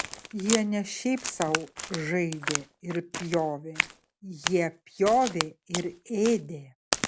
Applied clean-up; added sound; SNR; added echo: none; Crack; 6 dB; none.